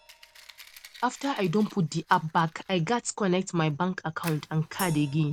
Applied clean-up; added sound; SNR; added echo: none; Crash cymbal + Fire; 20 dB; none.